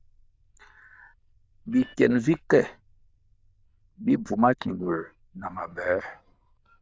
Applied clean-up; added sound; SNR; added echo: neural diffusion model UNIVERSE++.